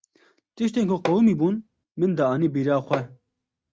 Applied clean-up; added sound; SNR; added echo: neural mask model RNNoise.